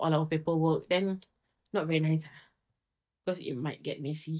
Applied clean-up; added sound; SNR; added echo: neural mask model DeepFilterNet 3.